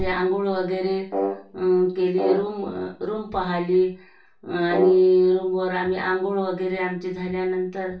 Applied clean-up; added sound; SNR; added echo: none; Brass instrument; 7 dB; reverberation time 0.3 s.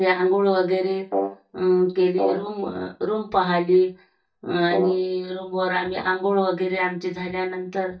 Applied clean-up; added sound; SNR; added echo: neural mask model DeepFilterNet 3.